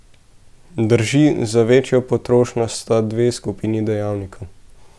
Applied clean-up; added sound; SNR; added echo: none; none; none; none.